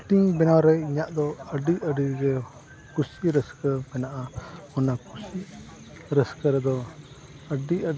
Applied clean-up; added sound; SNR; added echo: none; none; none; none.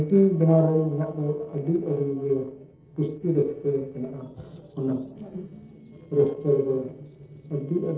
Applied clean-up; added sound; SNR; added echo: neural separator model SepFormer DNS4.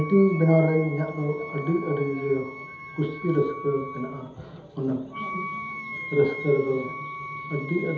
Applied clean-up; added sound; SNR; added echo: none; Wind instrument, woodwind instrument; 11 dB; reverberation time 1.2 s.